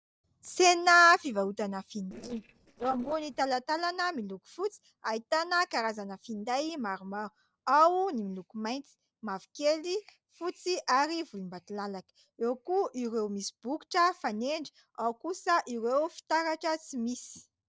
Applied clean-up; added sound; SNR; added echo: neural separator model SepFormer DNS4.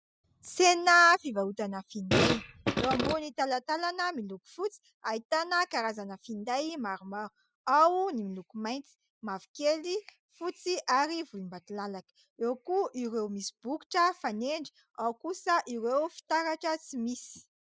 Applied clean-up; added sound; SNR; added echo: classical method spectral subtraction.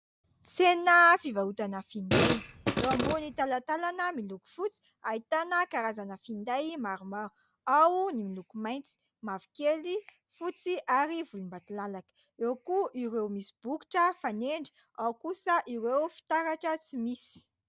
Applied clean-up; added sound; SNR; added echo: none; Fart; -1 dB; none.